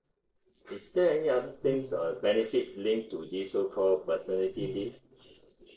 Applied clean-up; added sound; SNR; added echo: neural separator model SepFormer DNS4.